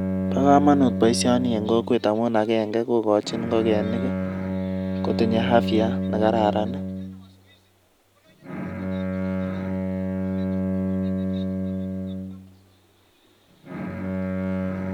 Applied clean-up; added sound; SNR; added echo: none; Bowed string instrument; 2 dB; none.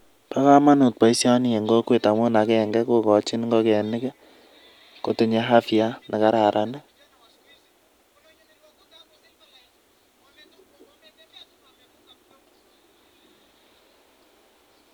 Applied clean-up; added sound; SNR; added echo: none; none; none; none.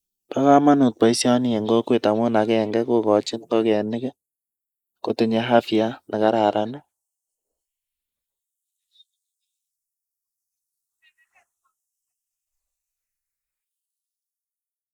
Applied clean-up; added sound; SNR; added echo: neural mask model Resemble Enhance denoiser.